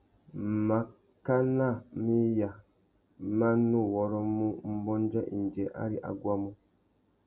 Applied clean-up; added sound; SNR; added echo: none; none; none; none.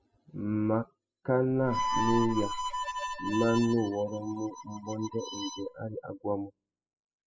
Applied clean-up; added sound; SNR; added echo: classical method spectral subtraction.